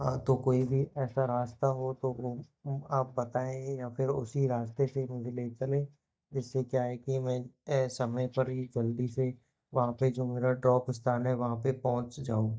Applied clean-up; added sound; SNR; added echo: neural mask model DeepFilterNet 3.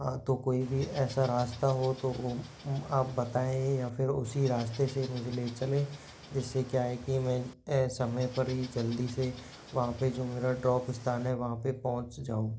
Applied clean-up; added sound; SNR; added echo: none; Water / Bird; 18 dB; none.